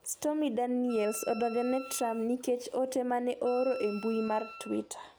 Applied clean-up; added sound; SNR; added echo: none; Wind instrument, woodwind instrument; 18 dB; none.